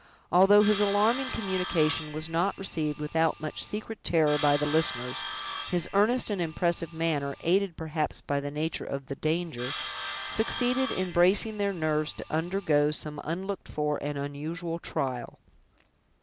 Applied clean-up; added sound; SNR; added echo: none; Sawing; 11 dB; none.